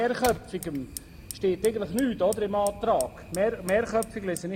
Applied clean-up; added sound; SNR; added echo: none; Fire; 14 dB; none.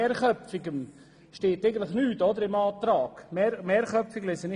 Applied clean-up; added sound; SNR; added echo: none; none; none; none.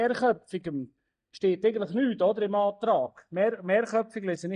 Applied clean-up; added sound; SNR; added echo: neural mask model DeepFilterNet 3.